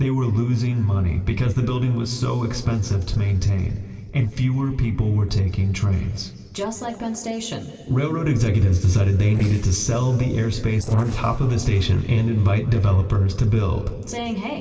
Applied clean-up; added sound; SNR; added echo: neural separator model SepFormer DNS4.